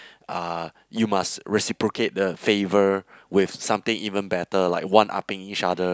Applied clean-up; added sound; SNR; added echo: none; none; none; none.